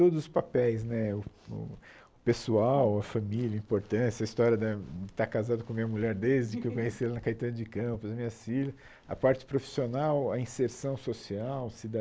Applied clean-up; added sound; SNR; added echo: none; none; none; none.